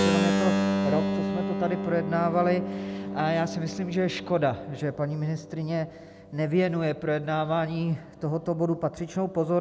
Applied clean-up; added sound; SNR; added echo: none; Keyboard (musical); 3 dB; none.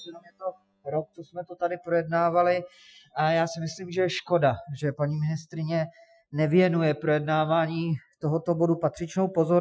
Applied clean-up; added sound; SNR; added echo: classical method Wiener filter.